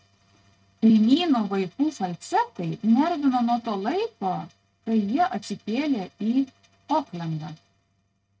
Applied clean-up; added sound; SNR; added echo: neural mask model RNNoise.